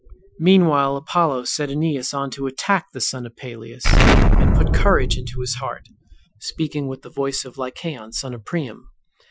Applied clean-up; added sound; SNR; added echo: classical method Wiener filter.